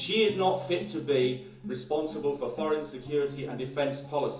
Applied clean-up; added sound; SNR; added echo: none; Guitar; 14 dB; reverberation time 0.7 s.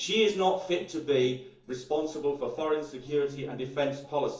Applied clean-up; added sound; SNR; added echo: neural separator model SepFormer DNS4.